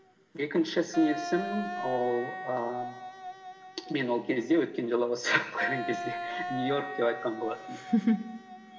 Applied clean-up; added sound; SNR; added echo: none; Wind instrument, woodwind instrument; 9 dB; reverberation time 1.5 s.